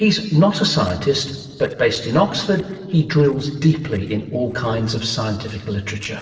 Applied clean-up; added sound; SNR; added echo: neural separator model SepFormer DNS4.